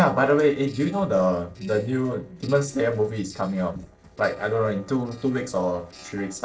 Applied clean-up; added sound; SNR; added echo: neural separator model SepFormer DNS4.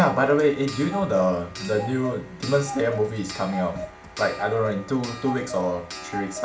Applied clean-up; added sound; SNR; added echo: none; Clock; 11 dB; reverberation time 0.4 s.